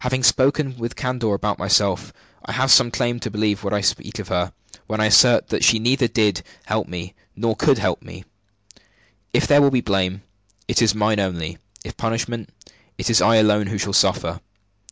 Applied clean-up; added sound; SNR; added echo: none; none; none; none.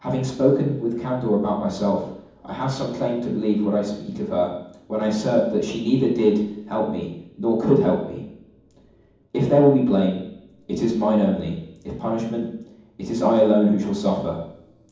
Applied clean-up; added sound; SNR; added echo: none; none; none; reverberation time 1.2 s.